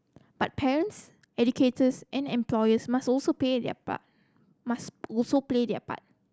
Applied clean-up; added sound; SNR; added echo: none; none; none; none.